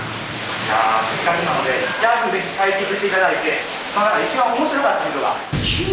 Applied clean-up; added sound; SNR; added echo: none; none; none; none.